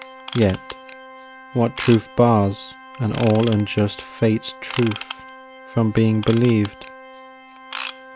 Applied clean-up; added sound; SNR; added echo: none; Organ + Ratchet, pawl / Tools; 15 dB; none.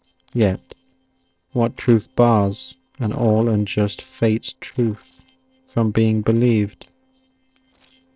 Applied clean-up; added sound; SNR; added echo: neural separator model SepFormer DNS4.